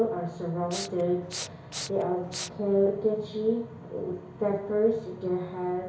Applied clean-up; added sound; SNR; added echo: none; Respiratory sounds; 10 dB; reverberation time 0.6 s.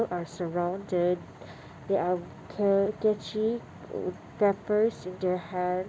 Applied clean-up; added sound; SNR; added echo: none; none; none; none.